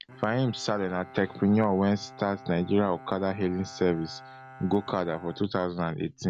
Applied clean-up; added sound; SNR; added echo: none; Bowed string instrument; 20 dB; none.